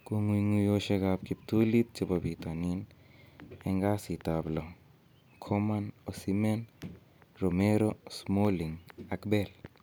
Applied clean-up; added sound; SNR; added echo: none; none; none; none.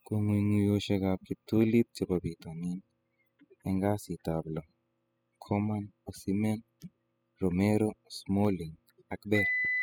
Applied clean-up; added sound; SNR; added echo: classical method spectral subtraction.